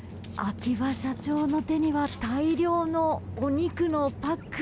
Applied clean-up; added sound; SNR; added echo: none; none; none; none.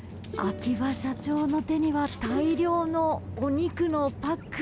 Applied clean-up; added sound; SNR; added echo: none; Plucked string instrument; 14 dB; none.